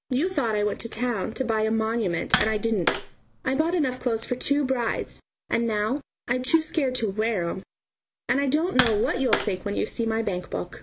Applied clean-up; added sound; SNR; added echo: none; Tap; 5 dB; none.